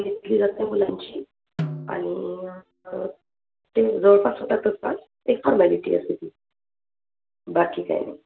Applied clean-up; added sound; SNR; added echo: none; Snare drum; 12 dB; none.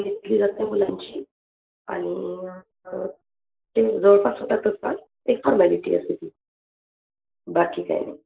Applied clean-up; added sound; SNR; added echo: neural mask model Resemble Enhance denoiser.